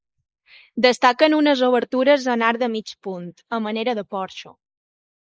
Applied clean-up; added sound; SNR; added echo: neural mask model Resemble Enhance denoiser.